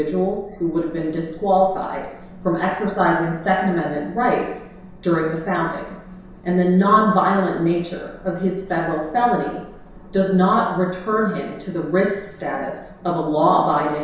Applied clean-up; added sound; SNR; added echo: none; none; none; reverberation time 0.7 s.